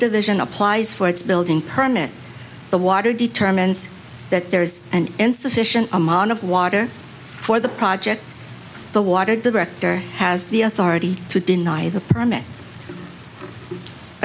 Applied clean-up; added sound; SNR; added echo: none; none; none; none.